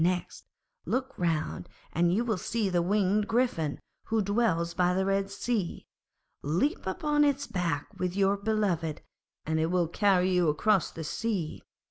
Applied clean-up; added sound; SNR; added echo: none; none; none; none.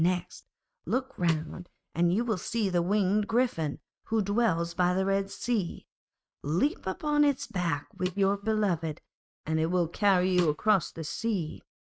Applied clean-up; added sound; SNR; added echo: neural mask model RNNoise.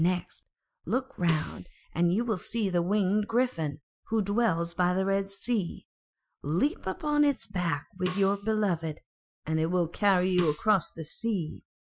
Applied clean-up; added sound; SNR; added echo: classical method Wiener filter.